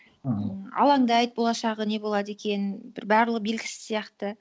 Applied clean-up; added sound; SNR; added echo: none; none; none; none.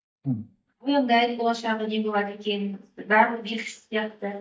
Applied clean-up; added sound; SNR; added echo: neural mask model DeepFilterNet 3.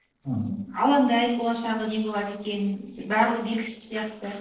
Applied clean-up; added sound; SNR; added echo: neural separator model SepFormer DNS4.